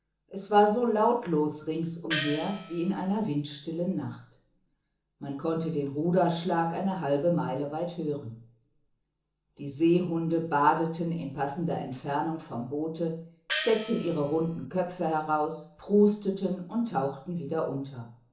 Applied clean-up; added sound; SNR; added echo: none; Gong; 7 dB; reverberation time 0.8 s.